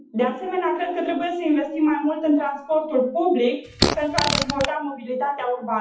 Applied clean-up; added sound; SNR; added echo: classical method WPE with log-MMSE.